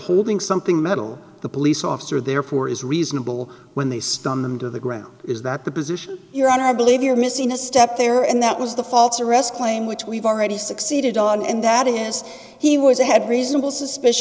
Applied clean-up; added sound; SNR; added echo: none; none; none; none.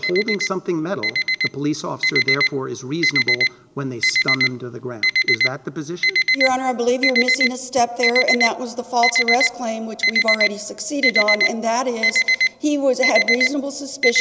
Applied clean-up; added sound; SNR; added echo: none; Alarm; -2 dB; none.